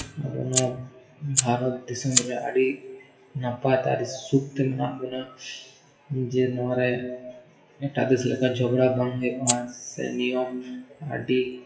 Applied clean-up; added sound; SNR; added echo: classical method WPE with log-MMSE.